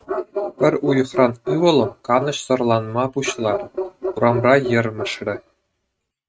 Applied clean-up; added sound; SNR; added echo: neural mask model RNNoise.